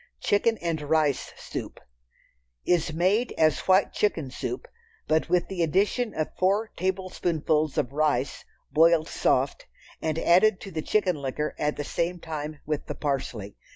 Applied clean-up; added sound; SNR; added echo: none; none; none; none.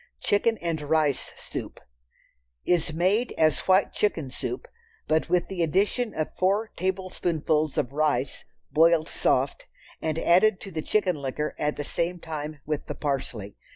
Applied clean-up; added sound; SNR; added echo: neural mask model Resemble Enhance denoiser.